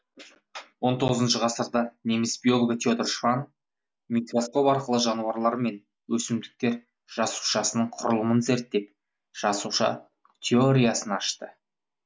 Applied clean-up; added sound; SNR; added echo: none; none; none; none.